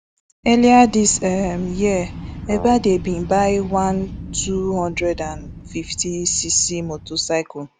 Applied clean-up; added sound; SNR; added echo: none; Wind + Brass instrument; 13 dB; none.